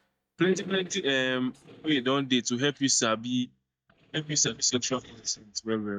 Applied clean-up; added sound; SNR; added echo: neural mask model DeepFilterNet 3.